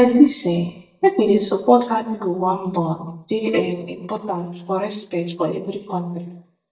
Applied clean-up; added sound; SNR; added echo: neural mask model DeepFilterNet 3.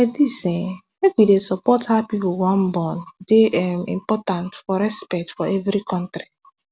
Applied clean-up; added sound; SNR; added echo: none; none; none; none.